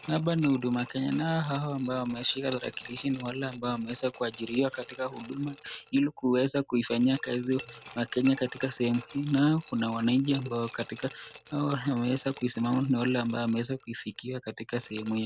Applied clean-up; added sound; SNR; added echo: none; Glass; 16 dB; none.